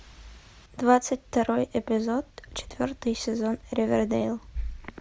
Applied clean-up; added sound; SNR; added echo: none; none; none; none.